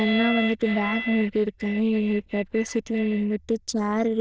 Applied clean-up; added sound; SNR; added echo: neural diffusion model UNIVERSE++.